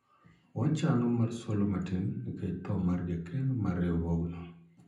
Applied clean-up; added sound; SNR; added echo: none; none; none; reverberation time 0.6 s.